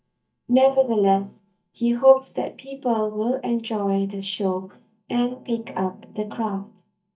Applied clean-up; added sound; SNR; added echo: neural mask model DeepFilterNet 3.